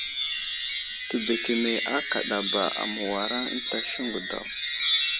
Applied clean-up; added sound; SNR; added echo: none; Wind chime; -1 dB; none.